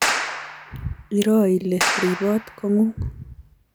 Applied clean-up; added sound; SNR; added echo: none; Clapping; 5 dB; none.